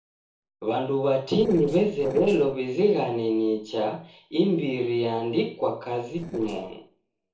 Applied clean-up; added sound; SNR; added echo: neural separator model SepFormer DNS4.